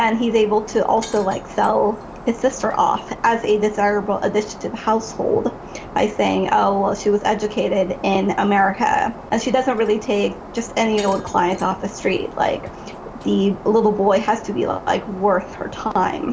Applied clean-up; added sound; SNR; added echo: none; Shatter; 15 dB; none.